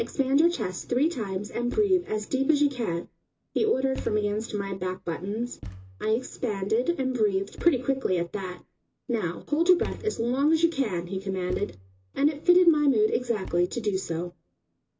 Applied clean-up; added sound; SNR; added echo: none; Thump, thud; 20 dB; reverberation time 0.2 s.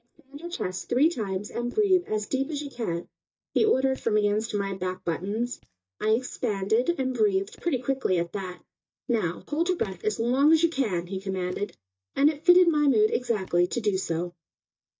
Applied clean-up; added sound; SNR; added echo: neural mask model DeepFilterNet 3.